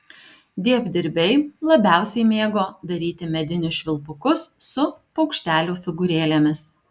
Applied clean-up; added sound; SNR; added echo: none; none; none; none.